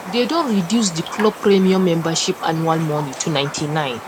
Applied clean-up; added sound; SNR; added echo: none; Raindrop; 13 dB; none.